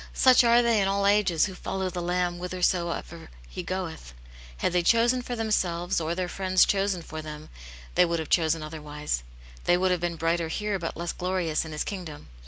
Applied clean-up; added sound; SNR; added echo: none; none; none; none.